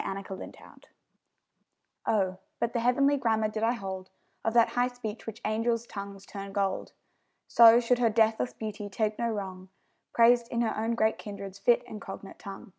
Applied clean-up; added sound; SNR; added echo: none; none; none; none.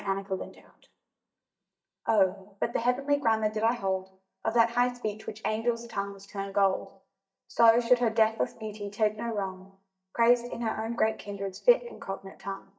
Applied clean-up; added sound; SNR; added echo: neural mask model DeepFilterNet 3.